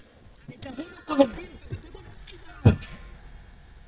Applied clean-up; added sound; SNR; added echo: neural mask model DeepFilterNet 3.